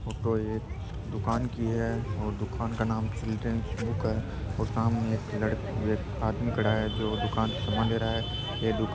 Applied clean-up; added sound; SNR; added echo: none; none; none; none.